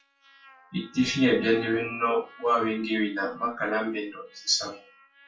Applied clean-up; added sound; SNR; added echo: classical method WPE with log-MMSE.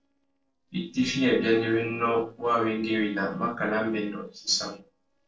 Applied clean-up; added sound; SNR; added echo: neural separator model SepFormer DNS4.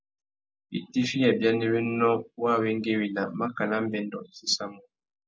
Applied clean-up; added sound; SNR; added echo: none; none; none; none.